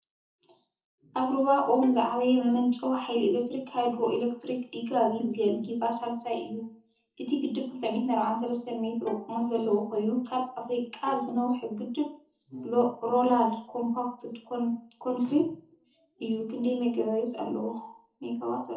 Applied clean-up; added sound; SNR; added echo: neural separator model SepFormer DNS4.